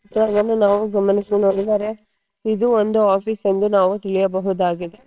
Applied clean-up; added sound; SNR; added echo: neural separator model SepFormer WHAMR!.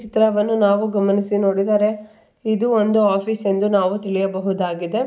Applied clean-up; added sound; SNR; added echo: none; none; none; none.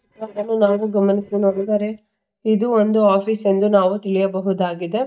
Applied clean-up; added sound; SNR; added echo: neural mask model DeepFilterNet 3.